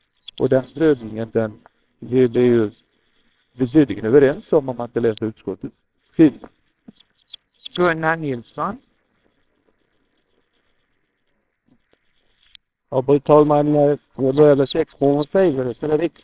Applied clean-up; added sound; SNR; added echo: neural separator model SepFormer WHAMR!.